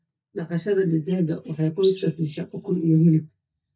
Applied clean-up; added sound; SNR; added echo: neural mask model DeepFilterNet 3.